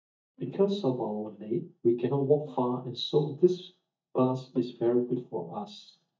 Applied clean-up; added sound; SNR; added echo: neural mask model DeepFilterNet 3.